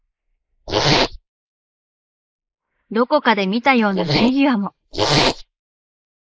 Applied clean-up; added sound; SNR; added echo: neural mask model Resemble Enhance denoiser.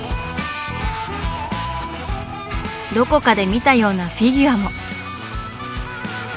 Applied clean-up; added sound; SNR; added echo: none; none; none; none.